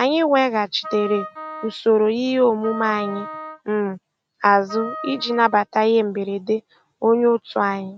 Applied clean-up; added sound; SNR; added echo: neural mask model RNNoise.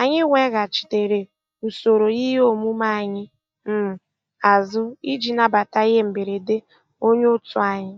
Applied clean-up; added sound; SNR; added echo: neural mask model DeepFilterNet 3.